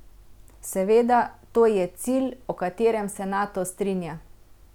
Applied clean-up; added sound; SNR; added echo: none; none; none; none.